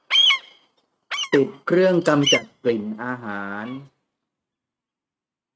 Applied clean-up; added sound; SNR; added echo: neural mask model RNNoise.